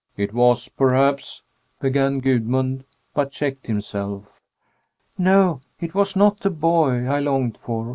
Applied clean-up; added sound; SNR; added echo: none; none; none; none.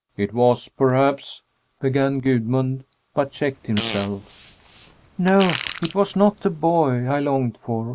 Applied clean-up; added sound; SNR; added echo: none; Fart; 12 dB; none.